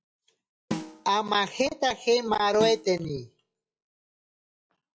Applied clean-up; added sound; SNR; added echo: classical method log-MMSE.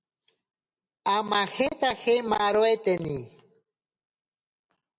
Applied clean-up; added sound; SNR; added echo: none; none; none; none.